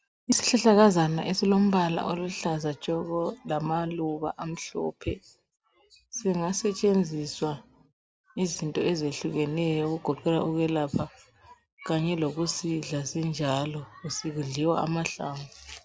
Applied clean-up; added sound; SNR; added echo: none; none; none; none.